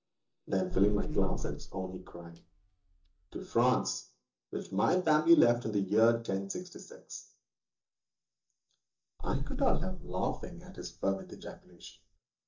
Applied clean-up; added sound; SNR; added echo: neural mask model DeepFilterNet 3.